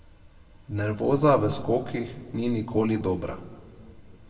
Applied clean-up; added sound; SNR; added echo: none; none; none; reverberation time 1.3 s.